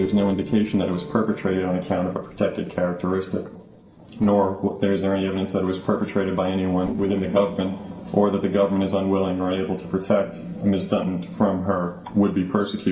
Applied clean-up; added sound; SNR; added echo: neural separator model SepFormer DNS4.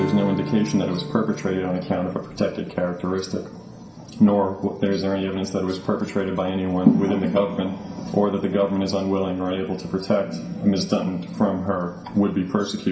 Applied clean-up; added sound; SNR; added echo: none; Strum; 16 dB; reverberation time 0.5 s.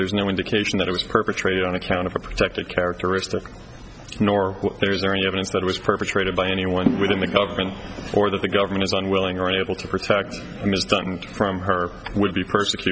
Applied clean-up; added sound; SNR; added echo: none; none; none; none.